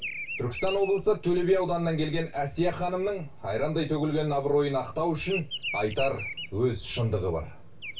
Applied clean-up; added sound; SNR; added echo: none; Bird vocalization, bird call, bird song; 14 dB; reverberation time 0.2 s.